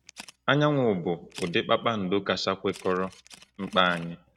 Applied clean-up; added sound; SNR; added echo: neural mask model RNNoise.